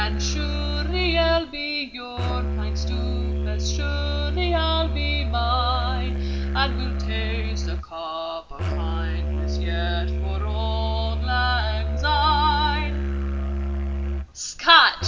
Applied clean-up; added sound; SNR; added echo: none; Musical instrument; -1 dB; reverberation time 1.1 s.